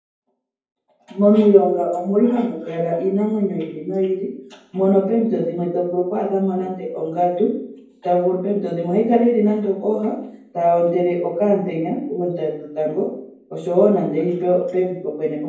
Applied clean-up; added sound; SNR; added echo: none; none; none; reverberation time 0.9 s.